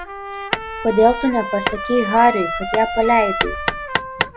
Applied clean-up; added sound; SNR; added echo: none; Trumpet + Hammer; 5 dB; none.